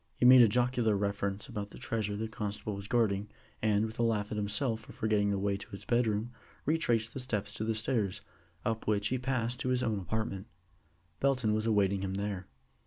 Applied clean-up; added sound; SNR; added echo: none; none; none; none.